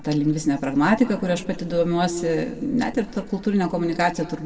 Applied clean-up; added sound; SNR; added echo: none; none; none; reverberation time 1.2 s.